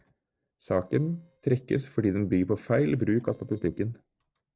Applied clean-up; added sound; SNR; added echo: neural separator model SepFormer DNS4.